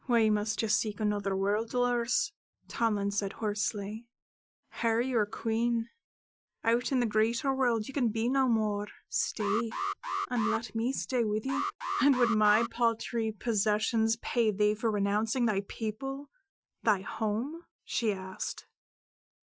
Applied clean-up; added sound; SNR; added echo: classical method Wiener filter.